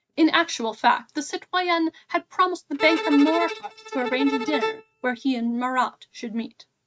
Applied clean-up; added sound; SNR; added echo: neural mask model RNNoise.